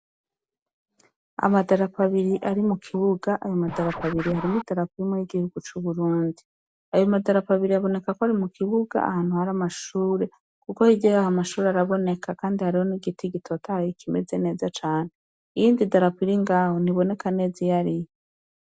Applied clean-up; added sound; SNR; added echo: none; Scratching (performance technique); 14 dB; none.